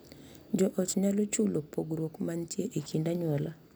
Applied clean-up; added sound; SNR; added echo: none; none; none; none.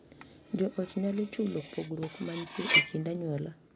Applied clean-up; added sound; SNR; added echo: none; Cutlery, silverware; -1 dB; none.